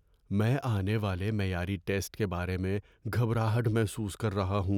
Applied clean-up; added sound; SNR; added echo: none; none; none; none.